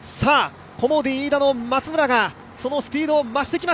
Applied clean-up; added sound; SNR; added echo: none; none; none; none.